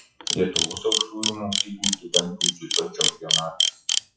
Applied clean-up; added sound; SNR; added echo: classical method WPE with log-MMSE.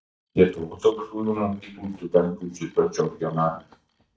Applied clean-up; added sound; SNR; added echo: neural mask model DeepFilterNet 3.